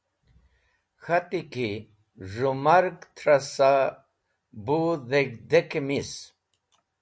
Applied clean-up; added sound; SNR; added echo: none; none; none; none.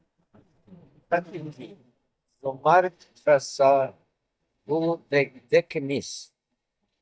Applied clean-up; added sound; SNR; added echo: neural mask model DeepFilterNet 3.